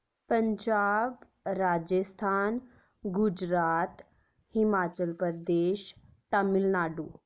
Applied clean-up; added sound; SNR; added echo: neural mask model Resemble Enhance denoiser.